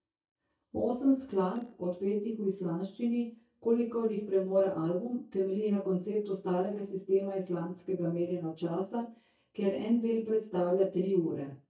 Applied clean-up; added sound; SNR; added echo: neural mask model DeepFilterNet 3.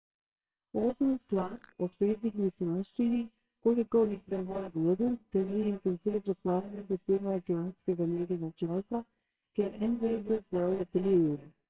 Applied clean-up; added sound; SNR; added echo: neural separator model SepFormer WHAMR!.